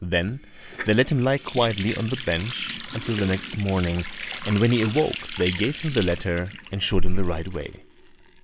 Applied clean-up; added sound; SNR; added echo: none; Water tap, faucet; 12 dB; none.